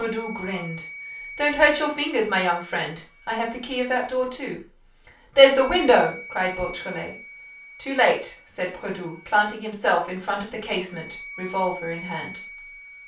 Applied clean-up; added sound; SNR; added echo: none; Wind instrument, woodwind instrument; 17 dB; reverberation time 0.3 s.